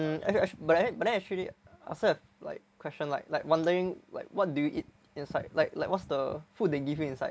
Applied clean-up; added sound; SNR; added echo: none; none; none; none.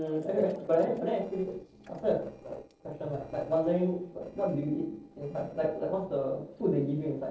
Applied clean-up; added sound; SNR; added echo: neural separator model SepFormer DNS4.